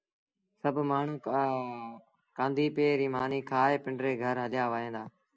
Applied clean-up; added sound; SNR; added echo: none; none; none; none.